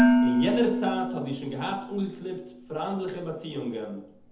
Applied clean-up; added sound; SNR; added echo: none; Dishes, pots, and pans; -3 dB; reverberation time 0.7 s.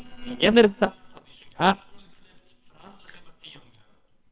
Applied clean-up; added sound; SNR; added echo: neural separator model SepFormer WHAMR!.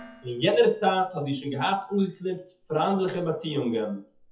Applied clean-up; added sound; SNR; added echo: classical method WPE with log-MMSE.